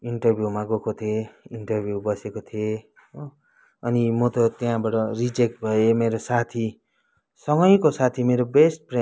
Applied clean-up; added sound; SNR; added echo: none; none; none; none.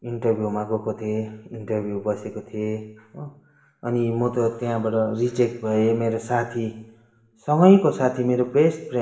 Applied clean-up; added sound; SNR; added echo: none; none; none; reverberation time 1.1 s.